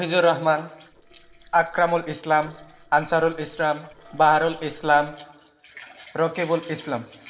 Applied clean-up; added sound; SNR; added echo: neural separator model SepFormer DNS4.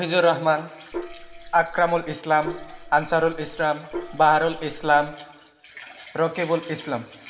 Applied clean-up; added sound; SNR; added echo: none; Gong; 13 dB; reverberation time 1.1 s.